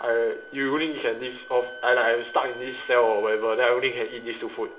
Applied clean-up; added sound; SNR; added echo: none; Wind instrument, woodwind instrument; 18 dB; reverberation time 0.4 s.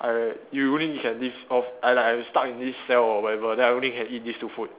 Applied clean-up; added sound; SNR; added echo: none; none; none; none.